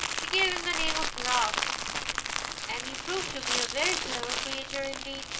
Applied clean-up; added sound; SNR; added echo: none; Crumpling, crinkling; -2 dB; reverberation time 0.3 s.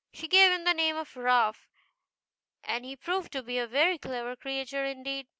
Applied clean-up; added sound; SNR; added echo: none; none; none; none.